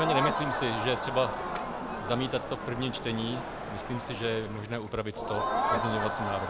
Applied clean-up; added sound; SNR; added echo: none; Crowd; 0 dB; none.